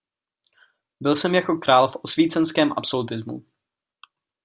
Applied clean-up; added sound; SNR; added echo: none; none; none; none.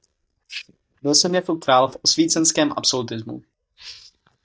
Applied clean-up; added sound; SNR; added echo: neural mask model DeepFilterNet 3.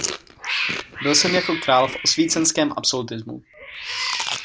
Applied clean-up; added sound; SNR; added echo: none; Cat + Chewing, mastication; 6 dB; none.